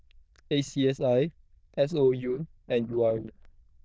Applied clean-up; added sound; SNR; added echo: neural diffusion model UNIVERSE++.